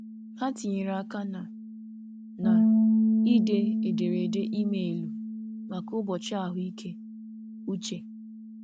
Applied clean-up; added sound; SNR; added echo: none; Bass guitar; -4 dB; none.